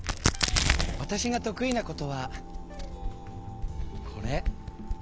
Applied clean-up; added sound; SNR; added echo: none; Crack; -3 dB; none.